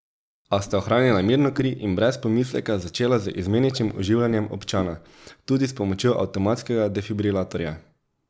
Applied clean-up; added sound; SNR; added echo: none; Whoosh, swoosh, swish; 17 dB; none.